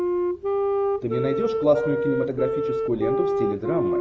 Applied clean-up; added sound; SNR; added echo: none; Wind instrument, woodwind instrument; -2 dB; none.